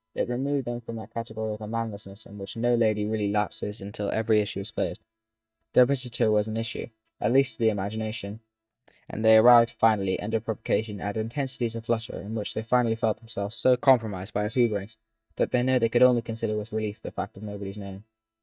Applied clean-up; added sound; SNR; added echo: neural mask model DeepFilterNet 3.